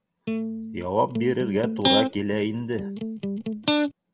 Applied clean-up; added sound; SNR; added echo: none; Electric guitar; -1 dB; none.